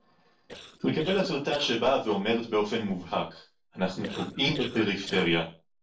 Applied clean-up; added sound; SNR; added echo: neural separator model SepFormer DNS4.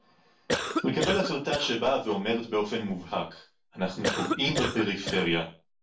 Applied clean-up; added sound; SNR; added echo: none; Cough; 2 dB; reverberation time 0.3 s.